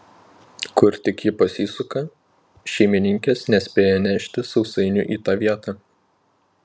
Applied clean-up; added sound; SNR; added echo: none; none; none; none.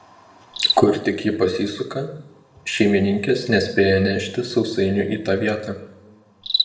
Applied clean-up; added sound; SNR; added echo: none; Cricket; 11 dB; reverberation time 0.8 s.